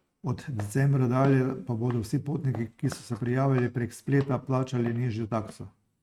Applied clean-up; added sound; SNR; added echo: neural mask model RNNoise.